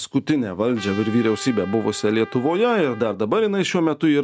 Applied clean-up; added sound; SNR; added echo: none; Trumpet; 18 dB; none.